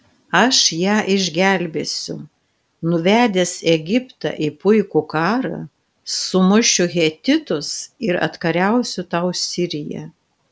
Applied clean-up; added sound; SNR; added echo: none; none; none; none.